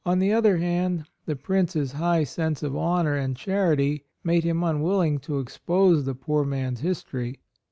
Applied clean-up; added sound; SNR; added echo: none; none; none; none.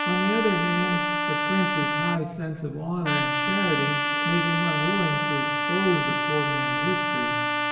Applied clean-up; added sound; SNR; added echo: none; Trumpet; -2 dB; reverberation time 1.4 s.